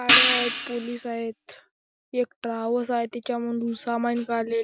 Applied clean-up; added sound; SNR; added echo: none; Hi-hat; -4 dB; none.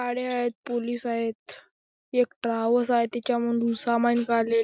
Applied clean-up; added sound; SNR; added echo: none; none; none; none.